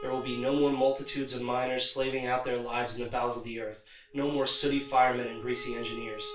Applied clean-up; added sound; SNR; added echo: none; Wind instrument, woodwind instrument; 16 dB; reverberation time 0.3 s.